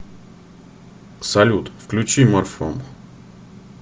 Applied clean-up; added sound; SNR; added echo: none; none; none; none.